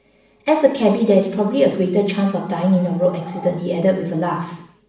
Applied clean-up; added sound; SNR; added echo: none; Animal; 19 dB; reverberation time 0.7 s.